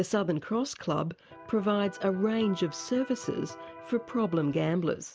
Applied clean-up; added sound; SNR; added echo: none; Electric guitar; 17 dB; none.